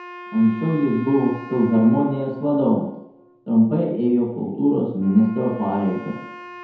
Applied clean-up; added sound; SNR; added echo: none; Wind instrument, woodwind instrument; 20 dB; reverberation time 0.9 s.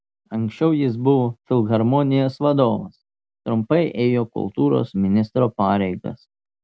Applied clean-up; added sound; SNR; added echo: none; none; none; none.